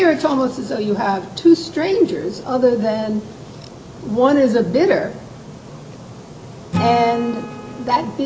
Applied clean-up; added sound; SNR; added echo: none; Acoustic guitar / Strum; 15 dB; none.